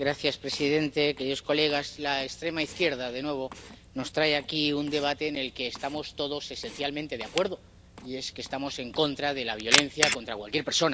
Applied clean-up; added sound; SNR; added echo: none; Camera; 7 dB; none.